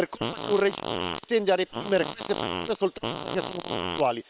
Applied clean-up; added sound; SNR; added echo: neural separator model SepFormer WHAM!.